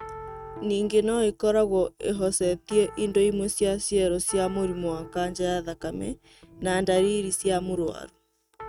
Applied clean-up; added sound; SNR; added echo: neural mask model RNNoise.